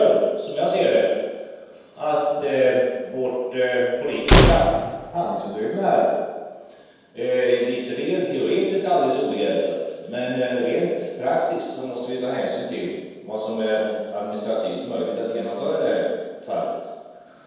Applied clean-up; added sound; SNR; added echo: none; Slam; -4 dB; reverberation time 1.2 s.